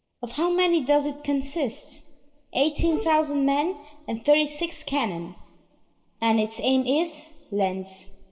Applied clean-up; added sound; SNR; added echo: neural separator model SepFormer DNS4.